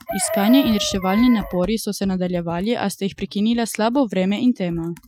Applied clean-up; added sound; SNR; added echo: classical method Wiener filter.